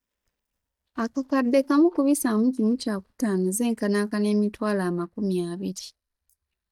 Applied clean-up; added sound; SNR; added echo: neural mask model DeepFilterNet 3.